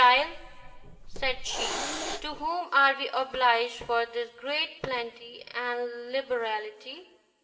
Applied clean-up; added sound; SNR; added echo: none; Hiss; 7 dB; reverberation time 2.4 s.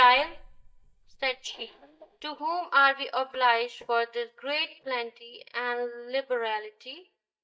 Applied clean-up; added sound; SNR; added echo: neural mask model DeepFilterNet 3.